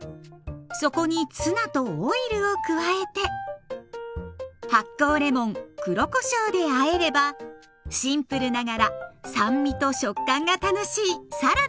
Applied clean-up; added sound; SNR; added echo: none; none; none; none.